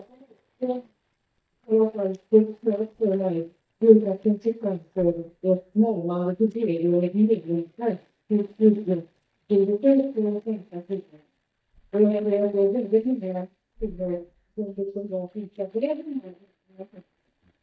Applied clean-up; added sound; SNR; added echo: neural mask model DeepFilterNet 3.